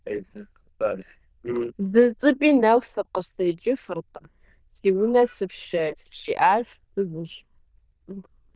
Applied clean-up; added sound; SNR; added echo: neural diffusion model UNIVERSE++.